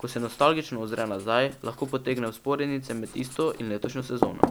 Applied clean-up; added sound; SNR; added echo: none; Writing; 6 dB; none.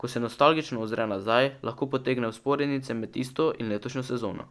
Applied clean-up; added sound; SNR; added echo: none; none; none; none.